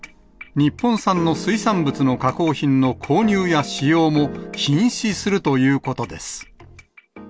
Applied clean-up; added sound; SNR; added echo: none; none; none; none.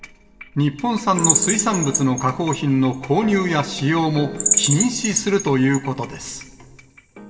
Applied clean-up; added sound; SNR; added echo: none; Bird vocalization, bird call, bird song; 2 dB; reverberation time 2.5 s.